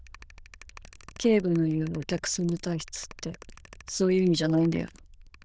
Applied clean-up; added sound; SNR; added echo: neural diffusion model UNIVERSE++.